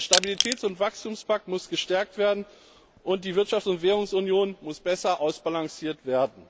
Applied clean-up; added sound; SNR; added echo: none; Crushing; 0 dB; none.